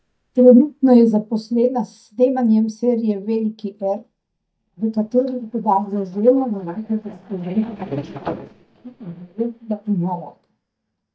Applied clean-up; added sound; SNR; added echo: neural mask model DeepFilterNet 3.